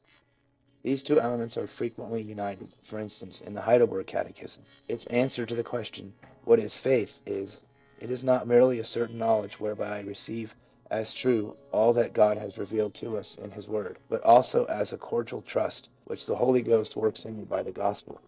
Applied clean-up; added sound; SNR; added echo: neural separator model SepFormer DNS4.